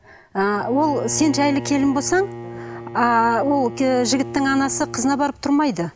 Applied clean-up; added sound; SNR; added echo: none; Bowed string instrument; 13 dB; none.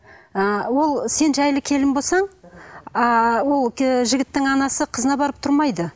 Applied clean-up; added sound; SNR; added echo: none; none; none; none.